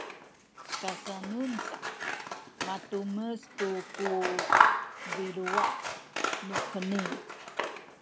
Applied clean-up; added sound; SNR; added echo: none; Scissors; -4 dB; none.